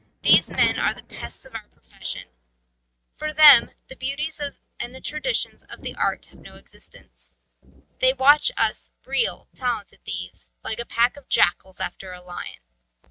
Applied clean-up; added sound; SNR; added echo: neural mask model RNNoise.